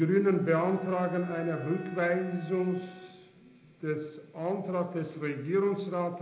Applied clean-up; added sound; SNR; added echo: none; Bowed string instrument; 17 dB; reverberation time 0.8 s.